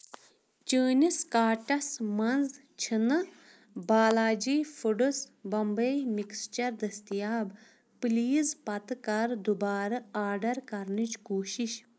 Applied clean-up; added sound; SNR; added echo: neural mask model Resemble Enhance denoiser.